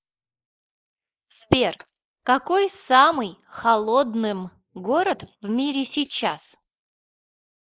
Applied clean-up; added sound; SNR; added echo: neural mask model Resemble Enhance denoiser.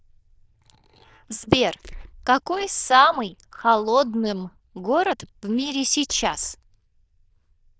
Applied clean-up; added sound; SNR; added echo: neural diffusion model UNIVERSE++.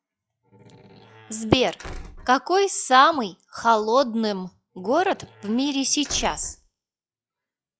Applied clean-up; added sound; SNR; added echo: classical method log-MMSE.